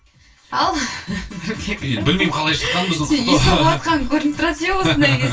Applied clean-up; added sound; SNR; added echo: none; none; none; reverberation time 0.1 s.